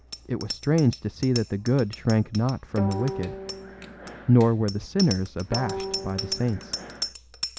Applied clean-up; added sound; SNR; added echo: none; Guitar + Bicycle bell; 10 dB; none.